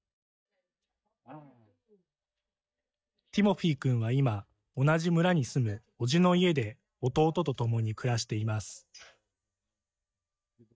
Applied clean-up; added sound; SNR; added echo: neural mask model DeepFilterNet 3.